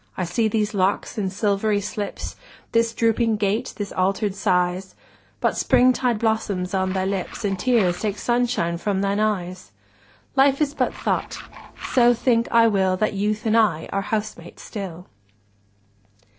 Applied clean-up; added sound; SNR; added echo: neural separator model SepFormer DNS4.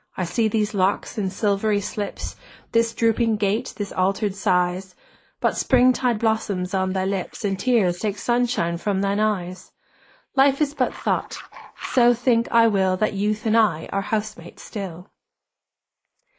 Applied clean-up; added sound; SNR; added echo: neural mask model Resemble Enhance denoiser.